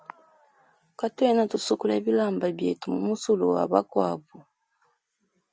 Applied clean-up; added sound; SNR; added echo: none; none; none; none.